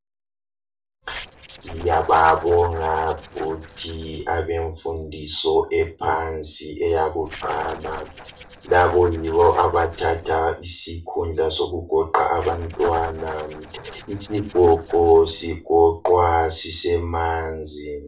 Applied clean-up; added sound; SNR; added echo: neural separator model SepFormer DNS4.